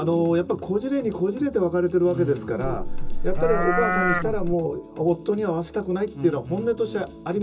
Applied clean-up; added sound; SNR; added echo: none; Livestock, farm animals, working animals; -2 dB; reverberation time 0.2 s.